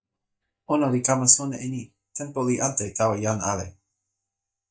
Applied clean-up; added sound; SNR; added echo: neural mask model DeepFilterNet 3.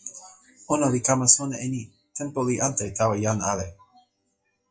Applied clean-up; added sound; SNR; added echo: classical method WPE with log-MMSE.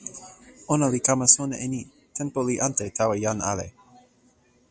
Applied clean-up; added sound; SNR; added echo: none; none; none; none.